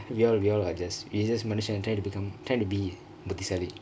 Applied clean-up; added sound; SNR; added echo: none; none; none; none.